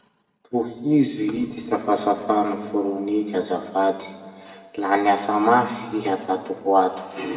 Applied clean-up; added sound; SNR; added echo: none; none; none; reverberation time 1.7 s.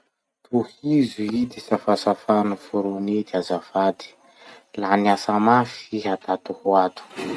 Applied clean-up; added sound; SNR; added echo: none; none; none; none.